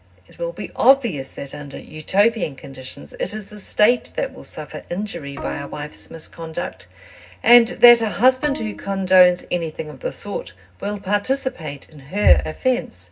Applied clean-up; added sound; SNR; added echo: none; Bowed string instrument; 16 dB; reverberation time 0.4 s.